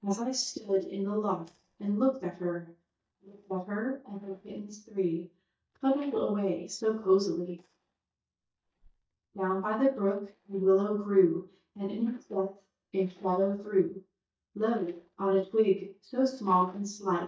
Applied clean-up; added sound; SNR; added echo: neural mask model DeepFilterNet 3.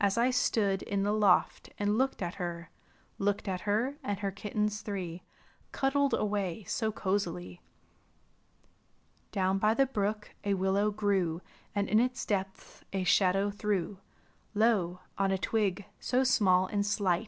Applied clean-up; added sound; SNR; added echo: none; none; none; none.